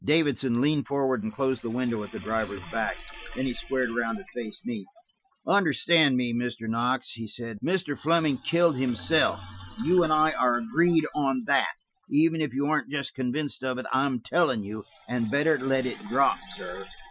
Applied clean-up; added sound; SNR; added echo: classical method Wiener filter.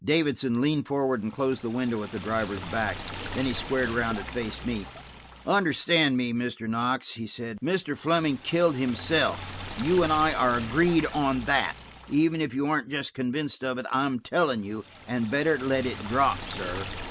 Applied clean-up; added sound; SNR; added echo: none; Liquid; 13 dB; none.